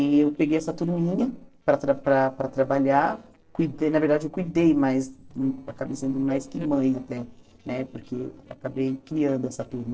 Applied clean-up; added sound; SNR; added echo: neural separator model SepFormer DNS4.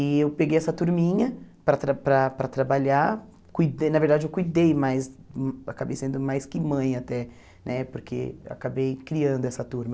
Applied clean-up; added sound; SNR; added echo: none; none; none; none.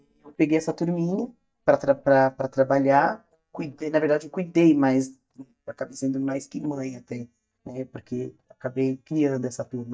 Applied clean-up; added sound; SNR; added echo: neural mask model DeepFilterNet 3.